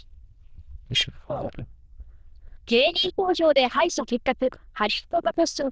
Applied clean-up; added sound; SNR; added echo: neural diffusion model UNIVERSE++.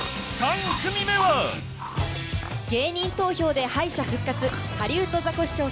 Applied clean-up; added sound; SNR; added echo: none; Chewing, mastication; 14 dB; none.